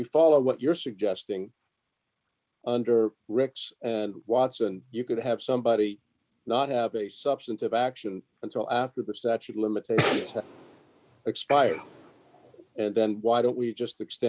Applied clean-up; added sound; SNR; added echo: none; none; none; none.